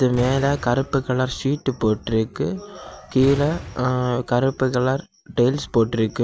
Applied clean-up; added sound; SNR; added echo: none; Boom; 14 dB; none.